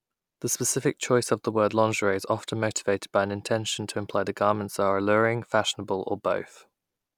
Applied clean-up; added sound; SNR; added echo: none; none; none; none.